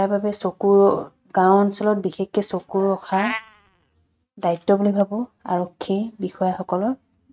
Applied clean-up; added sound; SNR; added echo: neural mask model RNNoise.